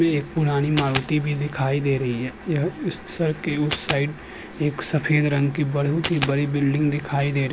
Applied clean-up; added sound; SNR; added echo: none; Coin (dropping); 4 dB; none.